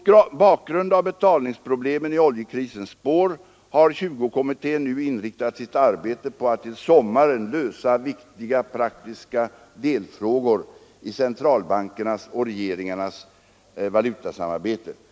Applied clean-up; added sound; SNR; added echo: none; none; none; none.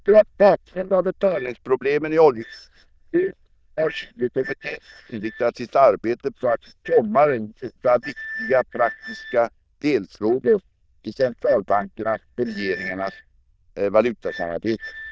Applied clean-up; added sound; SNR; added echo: neural diffusion model UNIVERSE++.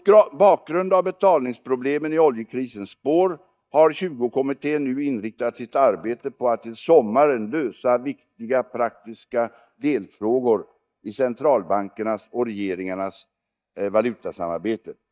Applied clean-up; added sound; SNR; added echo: neural mask model DeepFilterNet 3.